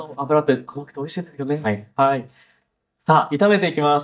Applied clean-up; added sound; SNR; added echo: neural mask model DeepFilterNet 3.